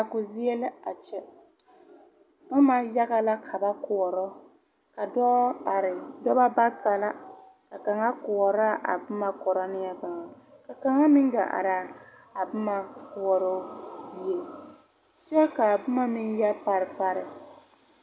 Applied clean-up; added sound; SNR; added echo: none; none; none; none.